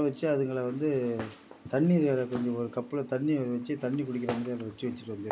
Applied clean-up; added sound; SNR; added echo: none; Walk, footsteps; 15 dB; none.